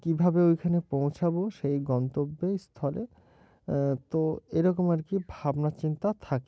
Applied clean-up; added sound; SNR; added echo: none; none; none; none.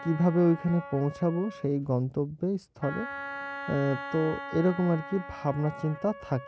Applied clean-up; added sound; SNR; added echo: none; Wind instrument, woodwind instrument; 12 dB; none.